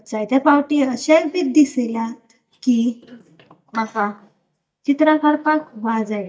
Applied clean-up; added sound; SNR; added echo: neural mask model DeepFilterNet 3.